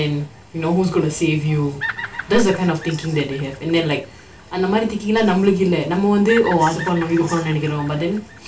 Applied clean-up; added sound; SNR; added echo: none; Bird vocalization, bird call, bird song; 16 dB; reverberation time 0.3 s.